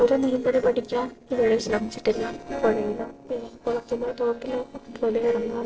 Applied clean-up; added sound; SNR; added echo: neural separator model SepFormer DNS4.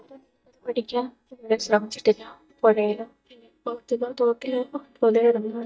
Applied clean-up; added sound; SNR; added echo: neural mask model DeepFilterNet 3.